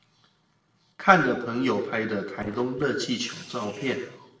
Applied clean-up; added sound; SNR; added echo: neural separator model SepFormer DNS4.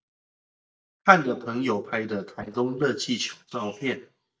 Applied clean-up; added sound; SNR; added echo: neural mask model DeepFilterNet 3.